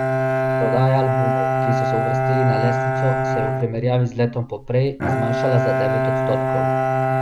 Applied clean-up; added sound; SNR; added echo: none; Bowed string instrument; -3 dB; none.